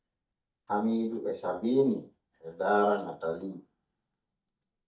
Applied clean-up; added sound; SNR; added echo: neural mask model DeepFilterNet 3.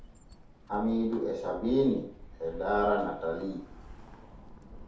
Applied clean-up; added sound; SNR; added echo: none; Bird; 16 dB; reverberation time 0.5 s.